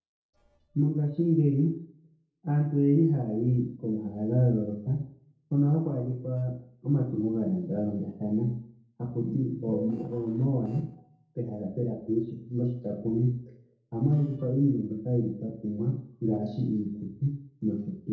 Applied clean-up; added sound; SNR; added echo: neural separator model SepFormer DNS4.